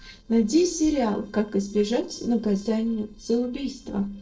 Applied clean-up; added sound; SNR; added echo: neural separator model SepFormer DNS4.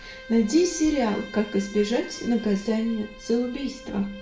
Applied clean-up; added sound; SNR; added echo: none; Bowed string instrument; 18 dB; reverberation time 0.4 s.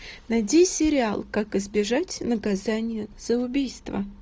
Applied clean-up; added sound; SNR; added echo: none; none; none; none.